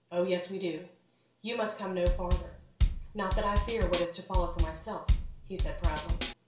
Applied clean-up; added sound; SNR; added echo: none; Drum kit; -4 dB; reverberation time 0.5 s.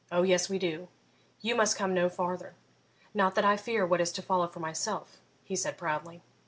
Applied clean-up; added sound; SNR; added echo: none; none; none; none.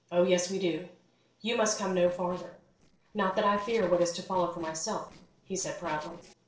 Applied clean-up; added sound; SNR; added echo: neural separator model SepFormer DNS4.